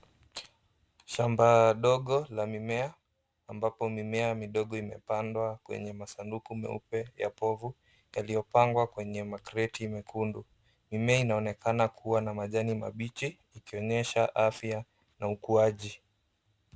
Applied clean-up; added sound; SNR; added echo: none; none; none; none.